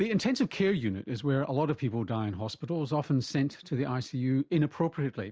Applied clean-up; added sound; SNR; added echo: none; none; none; none.